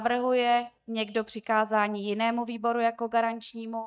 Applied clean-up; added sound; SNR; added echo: neural mask model DeepFilterNet 3.